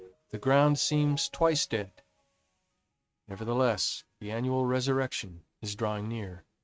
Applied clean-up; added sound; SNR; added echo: neural mask model RNNoise.